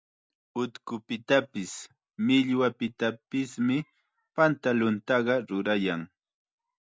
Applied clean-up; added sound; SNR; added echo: none; none; none; none.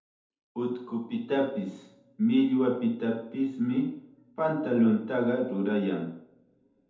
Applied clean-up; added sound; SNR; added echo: none; none; none; reverberation time 2.1 s.